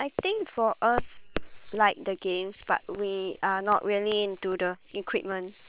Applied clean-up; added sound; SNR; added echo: neural separator model SepFormer WHAM!.